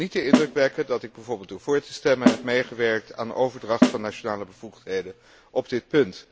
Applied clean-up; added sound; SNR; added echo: none; Snare drum; 1 dB; none.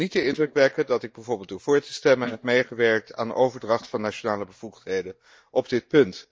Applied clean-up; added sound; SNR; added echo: neural mask model DeepFilterNet 3.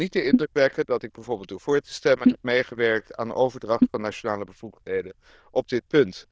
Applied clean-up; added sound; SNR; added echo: neural diffusion model UNIVERSE++.